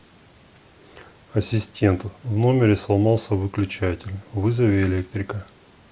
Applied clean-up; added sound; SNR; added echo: none; none; none; none.